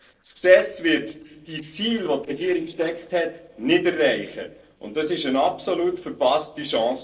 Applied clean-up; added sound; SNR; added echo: neural separator model SepFormer DNS4.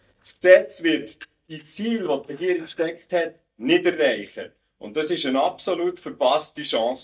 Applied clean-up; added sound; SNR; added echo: neural mask model DeepFilterNet 3.